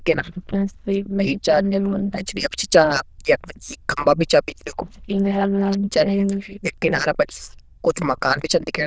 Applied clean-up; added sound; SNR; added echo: neural diffusion model UNIVERSE++.